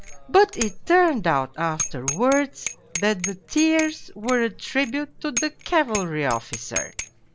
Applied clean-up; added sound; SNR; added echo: none; Bicycle bell; 10 dB; none.